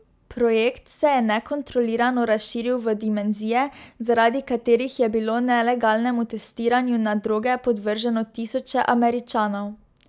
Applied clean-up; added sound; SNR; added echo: none; none; none; none.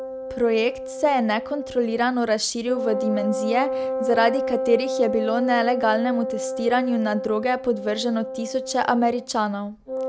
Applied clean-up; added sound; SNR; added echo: none; Wind instrument, woodwind instrument; 5 dB; none.